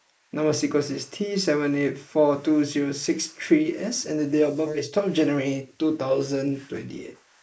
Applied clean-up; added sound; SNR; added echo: neural mask model Resemble Enhance denoiser.